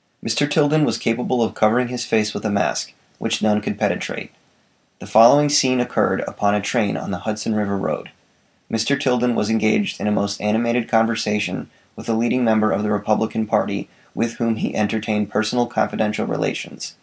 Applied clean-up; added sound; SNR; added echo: none; none; none; none.